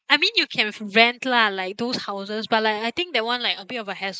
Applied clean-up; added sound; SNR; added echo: neural mask model Resemble Enhance denoiser.